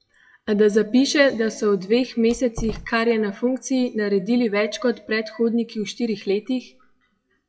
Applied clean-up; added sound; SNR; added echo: classical method WPE with log-MMSE.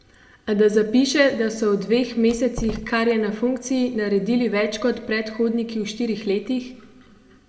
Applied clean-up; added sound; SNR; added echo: none; Door; 13 dB; reverberation time 1.0 s.